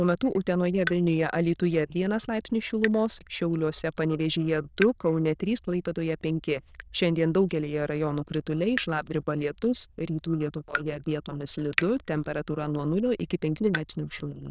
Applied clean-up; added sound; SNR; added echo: neural diffusion model UNIVERSE++.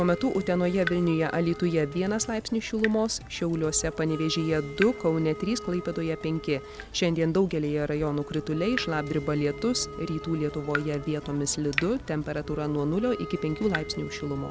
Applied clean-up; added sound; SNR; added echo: none; Drip / Water tap, faucet + Wind instrument, woodwind instrument; 11 dB; none.